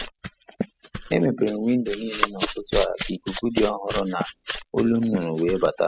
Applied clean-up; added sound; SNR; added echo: classical method spectral subtraction.